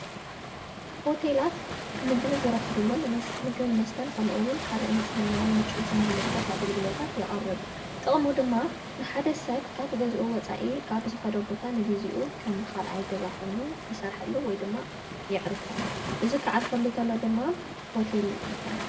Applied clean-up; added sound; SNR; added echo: none; Waves, surf; 6 dB; reverberation time 1.0 s.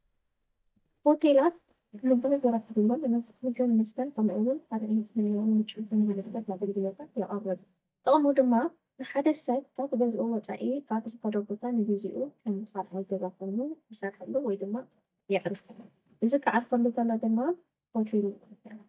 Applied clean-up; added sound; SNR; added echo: neural mask model DeepFilterNet 3.